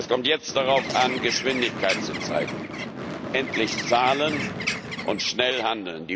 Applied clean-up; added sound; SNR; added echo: none; Gunshot, gunfire / Fireworks + Bird; 6 dB; none.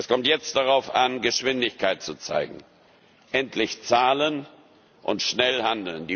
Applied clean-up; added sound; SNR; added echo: none; none; none; none.